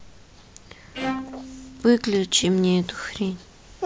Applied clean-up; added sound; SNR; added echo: none; Bowed string instrument; 11 dB; none.